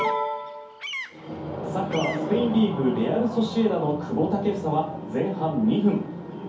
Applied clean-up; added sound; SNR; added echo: none; Bird vocalization, bird call, bird song; 18 dB; reverberation time 0.5 s.